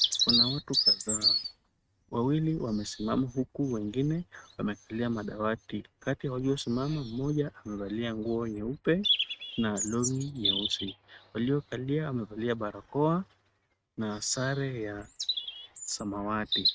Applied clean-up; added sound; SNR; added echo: neural mask model RNNoise.